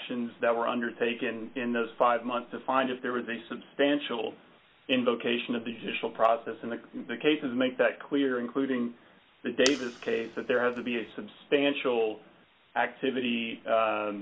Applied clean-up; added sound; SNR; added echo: none; Fire; 11 dB; none.